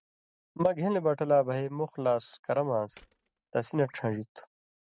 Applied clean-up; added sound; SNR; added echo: neural mask model RNNoise.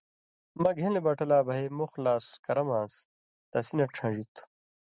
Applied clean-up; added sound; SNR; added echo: none; none; none; none.